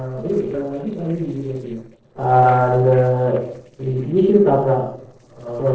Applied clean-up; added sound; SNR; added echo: neural separator model SepFormer DNS4.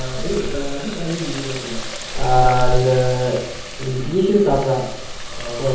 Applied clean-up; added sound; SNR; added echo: none; Water tap, faucet; 2 dB; reverberation time 0.9 s.